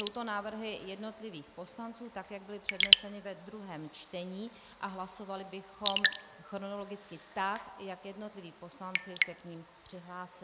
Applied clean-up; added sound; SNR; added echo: none; Raindrop / Drip; -5 dB; none.